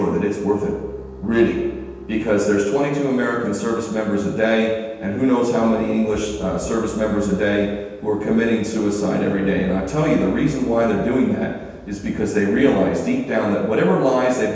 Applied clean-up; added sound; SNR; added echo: none; Bowed string instrument; 17 dB; reverberation time 1.2 s.